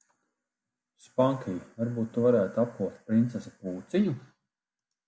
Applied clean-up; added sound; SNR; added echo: none; none; none; none.